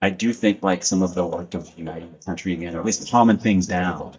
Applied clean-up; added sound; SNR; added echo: neural mask model DeepFilterNet 3.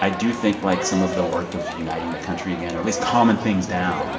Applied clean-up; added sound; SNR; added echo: none; Crowd; 7 dB; reverberation time 2.1 s.